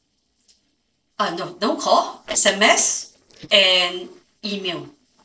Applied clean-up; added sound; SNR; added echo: neural separator model SepFormer DNS4.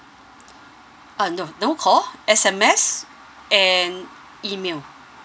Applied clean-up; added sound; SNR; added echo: none; none; none; none.